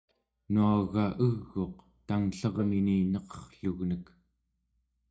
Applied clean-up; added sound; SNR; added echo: neural mask model DeepFilterNet 3.